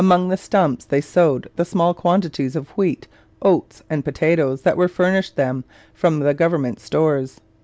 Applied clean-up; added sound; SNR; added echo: none; none; none; none.